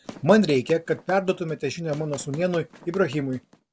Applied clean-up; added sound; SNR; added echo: none; Run; 20 dB; none.